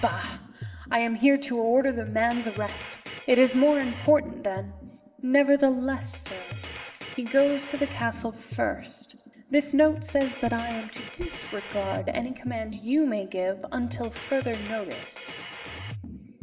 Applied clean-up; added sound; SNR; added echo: none; Drum kit; 13 dB; reverberation time 2.1 s.